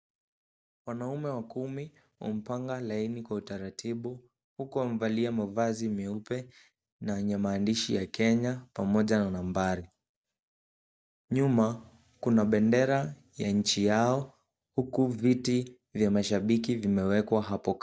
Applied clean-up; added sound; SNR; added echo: none; none; none; none.